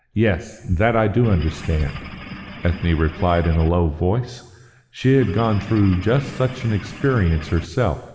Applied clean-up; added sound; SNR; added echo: none; Engine / Boat, Water vehicle; 15 dB; reverberation time 1.3 s.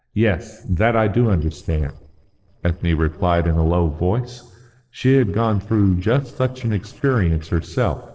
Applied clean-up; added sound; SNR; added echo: neural separator model SepFormer DNS4.